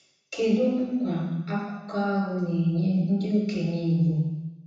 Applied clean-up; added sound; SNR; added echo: none; none; none; reverberation time 1.1 s.